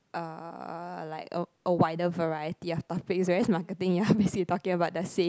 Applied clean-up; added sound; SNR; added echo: none; none; none; none.